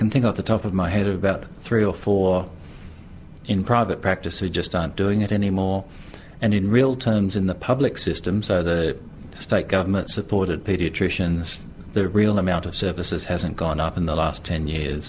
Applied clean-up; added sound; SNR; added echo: none; none; none; none.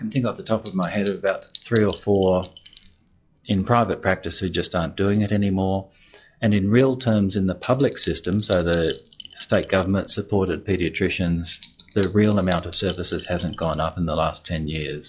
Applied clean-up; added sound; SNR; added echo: classical method log-MMSE.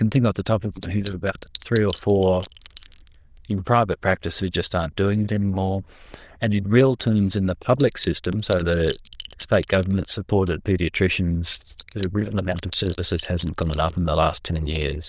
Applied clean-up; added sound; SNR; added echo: neural diffusion model UNIVERSE++.